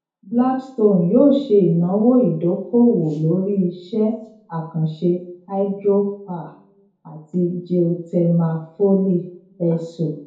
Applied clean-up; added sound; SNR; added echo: none; none; none; reverberation time 0.6 s.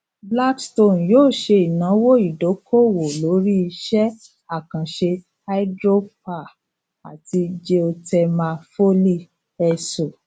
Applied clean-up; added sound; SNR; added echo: none; none; none; none.